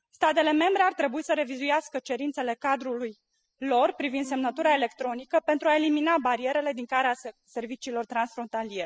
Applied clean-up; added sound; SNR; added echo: classical method spectral subtraction.